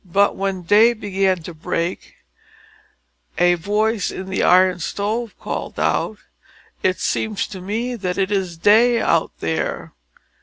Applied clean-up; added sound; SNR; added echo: none; none; none; none.